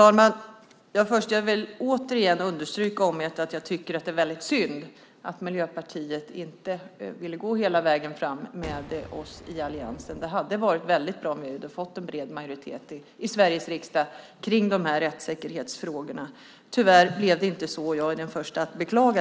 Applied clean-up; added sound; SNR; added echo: none; Boom; 17 dB; none.